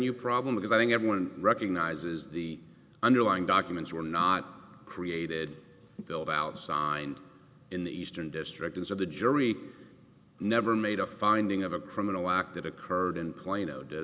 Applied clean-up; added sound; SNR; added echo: none; none; none; none.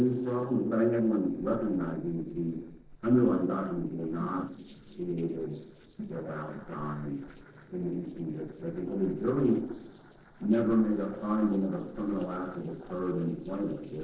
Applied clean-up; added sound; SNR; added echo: neural separator model SepFormer DNS4.